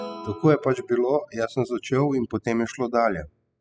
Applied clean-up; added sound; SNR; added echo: classical method spectral subtraction.